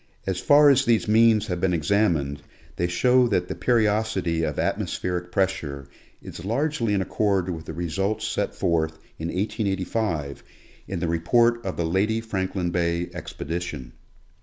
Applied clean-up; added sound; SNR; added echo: none; none; none; none.